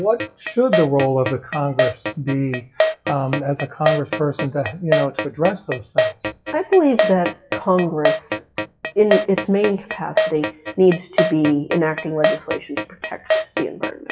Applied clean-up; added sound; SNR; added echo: classical method WPE with log-MMSE.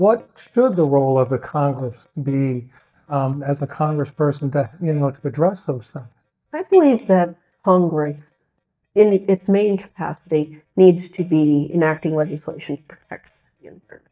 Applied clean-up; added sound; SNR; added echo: neural mask model DeepFilterNet 3.